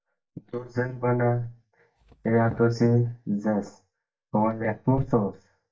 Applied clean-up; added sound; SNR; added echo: neural mask model DeepFilterNet 3.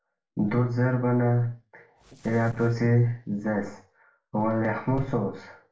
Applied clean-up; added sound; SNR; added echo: neural separator model SepFormer DNS4.